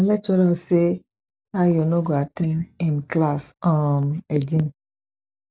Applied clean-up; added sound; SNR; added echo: neural mask model DeepFilterNet 3.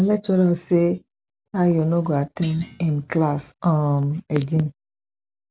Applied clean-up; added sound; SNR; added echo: none; Thump, thud; 20 dB; none.